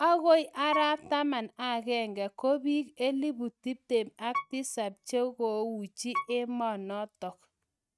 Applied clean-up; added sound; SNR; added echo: neural mask model RNNoise.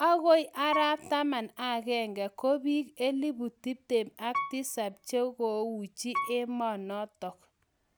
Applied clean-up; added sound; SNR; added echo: none; Piano; 10 dB; none.